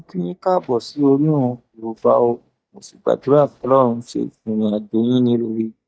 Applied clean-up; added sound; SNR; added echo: neural mask model DeepFilterNet 3.